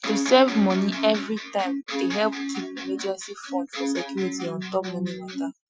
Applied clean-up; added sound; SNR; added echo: classical method Wiener filter.